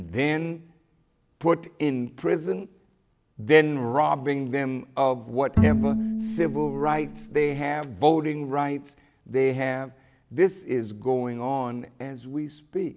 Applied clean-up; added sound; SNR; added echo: none; Bowed string instrument; -1 dB; none.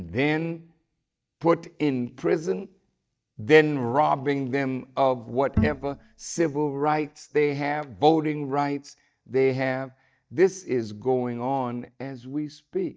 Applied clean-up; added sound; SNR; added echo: neural mask model DeepFilterNet 3.